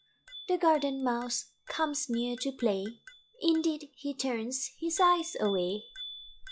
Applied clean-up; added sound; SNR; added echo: classical method log-MMSE.